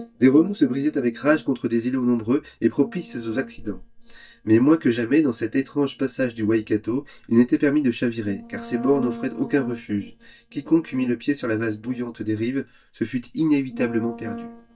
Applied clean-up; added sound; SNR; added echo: neural mask model DeepFilterNet 3.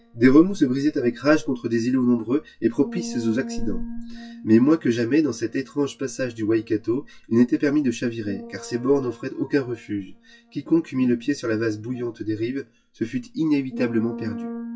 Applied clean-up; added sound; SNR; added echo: classical method WPE with log-MMSE.